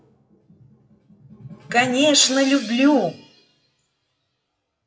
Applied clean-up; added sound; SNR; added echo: classical method WPE with log-MMSE.